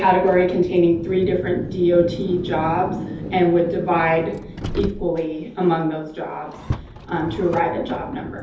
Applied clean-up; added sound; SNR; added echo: none; Car; 11 dB; reverberation time 0.5 s.